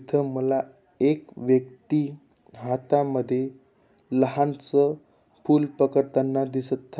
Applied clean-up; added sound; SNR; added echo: none; none; none; none.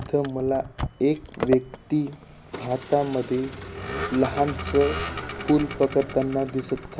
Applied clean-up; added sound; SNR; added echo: none; Vehicle; 9 dB; none.